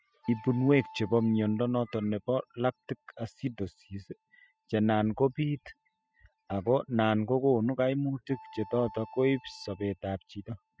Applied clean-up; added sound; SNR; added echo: classical method spectral subtraction.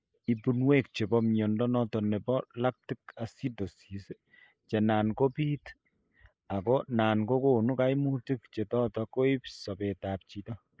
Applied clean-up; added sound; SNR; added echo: neural mask model Resemble Enhance denoiser.